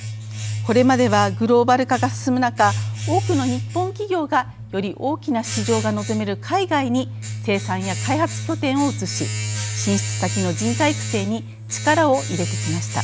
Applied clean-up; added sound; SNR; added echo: none; Domestic sounds, home sounds; 6 dB; none.